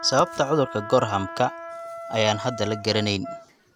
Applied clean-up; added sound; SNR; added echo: none; Wind instrument, woodwind instrument; 12 dB; none.